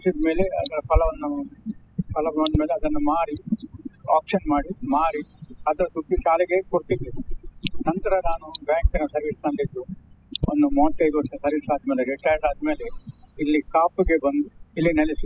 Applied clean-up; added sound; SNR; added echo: classical method spectral subtraction.